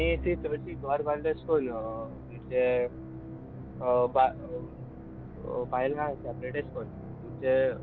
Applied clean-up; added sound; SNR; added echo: none; Musical instrument; 10 dB; none.